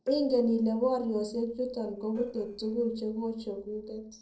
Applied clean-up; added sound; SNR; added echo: neural separator model SepFormer DNS4.